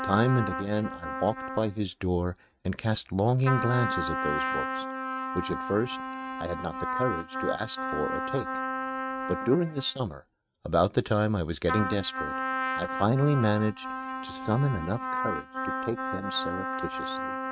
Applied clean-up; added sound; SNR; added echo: neural mask model RNNoise.